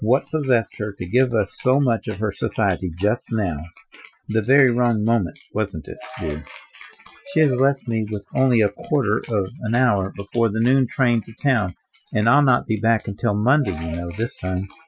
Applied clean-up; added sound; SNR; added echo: classical method Wiener filter.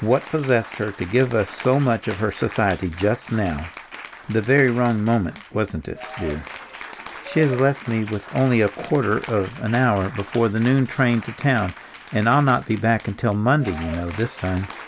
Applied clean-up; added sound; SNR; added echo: none; Applause / Cheering; 16 dB; none.